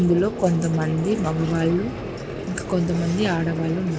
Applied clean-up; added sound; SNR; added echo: none; Vehicle; 8 dB; none.